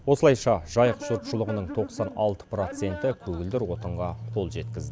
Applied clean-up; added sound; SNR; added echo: none; none; none; none.